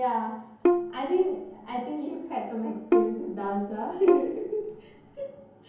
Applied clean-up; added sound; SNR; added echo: none; Bowed string instrument; -2 dB; reverberation time 0.9 s.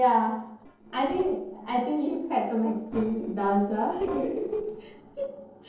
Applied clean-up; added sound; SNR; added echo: neural separator model SepFormer DNS4.